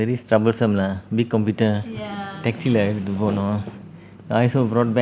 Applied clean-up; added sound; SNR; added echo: none; none; none; none.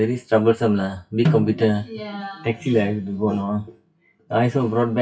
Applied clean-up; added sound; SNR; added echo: classical method WPE with log-MMSE.